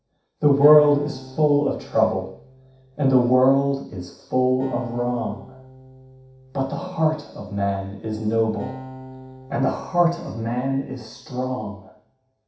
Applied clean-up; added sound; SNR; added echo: none; Acoustic guitar; 18 dB; reverberation time 0.7 s.